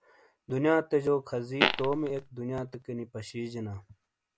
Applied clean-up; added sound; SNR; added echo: none; Fart; -2 dB; none.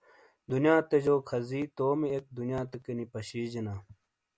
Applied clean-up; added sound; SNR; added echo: none; none; none; none.